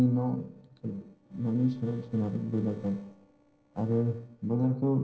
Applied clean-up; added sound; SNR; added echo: neural separator model SepFormer DNS4.